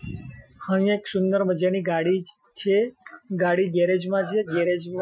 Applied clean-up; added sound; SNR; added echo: classical method Wiener filter.